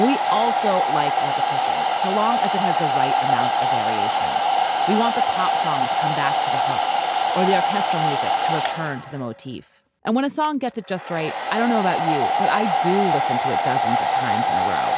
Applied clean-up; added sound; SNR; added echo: none; Domestic sounds, home sounds; -4 dB; none.